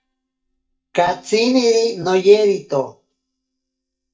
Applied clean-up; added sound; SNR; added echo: neural mask model DeepFilterNet 3.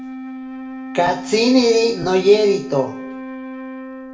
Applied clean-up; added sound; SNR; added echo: none; Wind instrument, woodwind instrument; 12 dB; reverberation time 0.4 s.